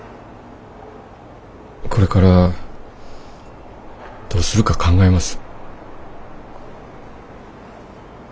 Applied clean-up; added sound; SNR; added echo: none; none; none; none.